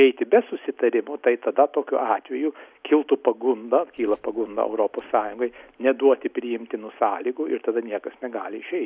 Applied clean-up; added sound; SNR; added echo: none; none; none; none.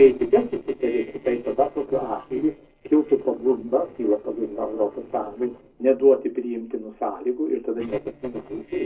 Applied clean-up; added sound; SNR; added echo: neural separator model SepFormer DNS4.